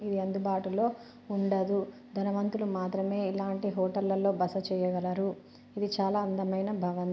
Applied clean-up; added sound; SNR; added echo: none; none; none; none.